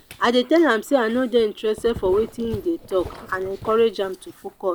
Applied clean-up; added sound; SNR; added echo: none; Dog; 18 dB; none.